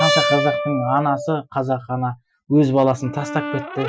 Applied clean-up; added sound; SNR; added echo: classical method Wiener filter.